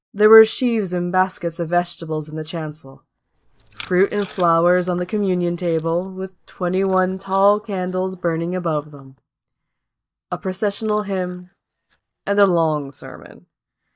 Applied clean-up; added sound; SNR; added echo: neural mask model DeepFilterNet 3.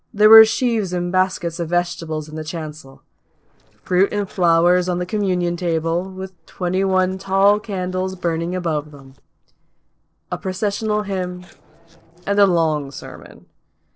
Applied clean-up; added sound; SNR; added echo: neural separator model SepFormer DNS4.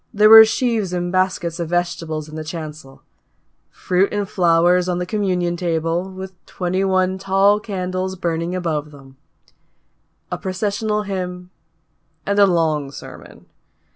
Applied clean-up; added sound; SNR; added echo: none; none; none; none.